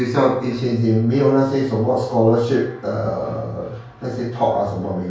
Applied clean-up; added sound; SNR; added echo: none; none; none; reverberation time 0.5 s.